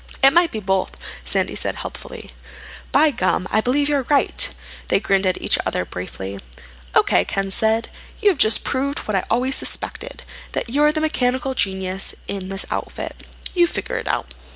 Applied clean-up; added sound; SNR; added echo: none; none; none; none.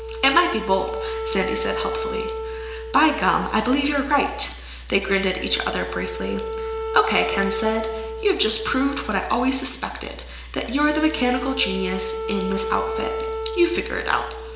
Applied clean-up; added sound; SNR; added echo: none; Wind instrument, woodwind instrument; 7 dB; reverberation time 1.0 s.